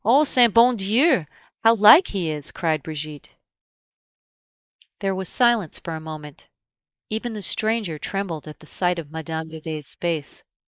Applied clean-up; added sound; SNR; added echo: neural mask model Resemble Enhance denoiser.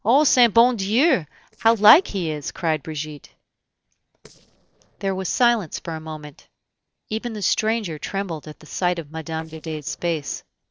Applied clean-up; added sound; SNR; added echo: neural separator model SepFormer DNS4.